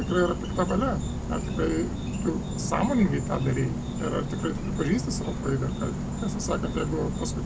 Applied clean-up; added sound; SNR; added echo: none; Insect; 2 dB; reverberation time 0.2 s.